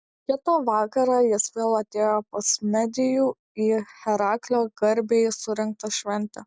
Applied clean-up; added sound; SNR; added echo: none; none; none; none.